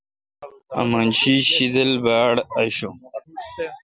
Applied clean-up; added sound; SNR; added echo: none; none; none; none.